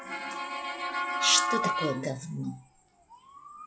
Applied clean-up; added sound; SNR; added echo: classical method log-MMSE.